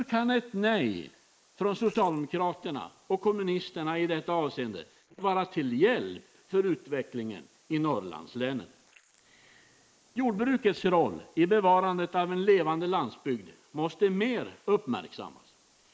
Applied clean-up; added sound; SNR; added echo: neural mask model Resemble Enhance denoiser.